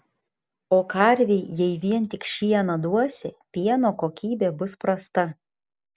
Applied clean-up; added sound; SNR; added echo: none; none; none; none.